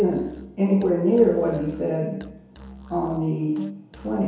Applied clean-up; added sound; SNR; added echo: none; Musical instrument; 18 dB; reverberation time 1.0 s.